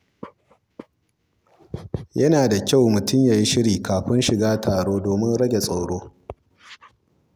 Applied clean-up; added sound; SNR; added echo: none; none; none; none.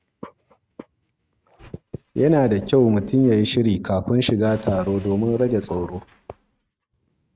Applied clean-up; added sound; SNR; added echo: neural mask model RNNoise.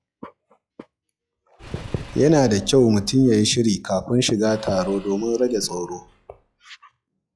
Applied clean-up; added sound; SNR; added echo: classical method log-MMSE.